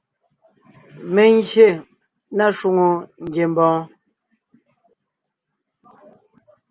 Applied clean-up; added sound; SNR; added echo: none; none; none; none.